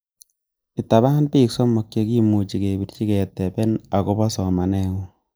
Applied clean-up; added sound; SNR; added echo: neural mask model Resemble Enhance denoiser.